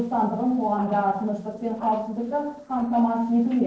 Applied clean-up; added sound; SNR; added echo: neural separator model SepFormer DNS4.